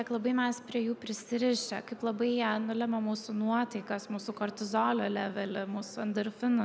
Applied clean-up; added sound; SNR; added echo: none; none; none; none.